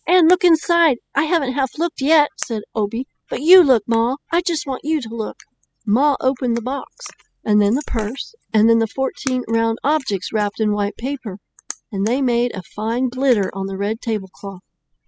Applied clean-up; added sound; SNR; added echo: classical method spectral subtraction.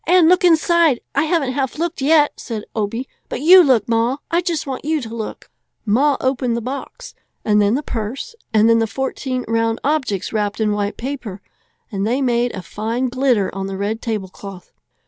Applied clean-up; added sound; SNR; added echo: none; none; none; none.